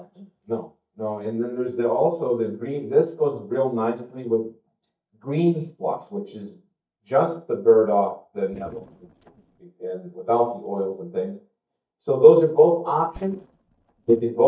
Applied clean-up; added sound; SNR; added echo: neural mask model DeepFilterNet 3.